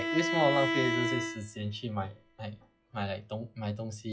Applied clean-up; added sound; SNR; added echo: classical method log-MMSE.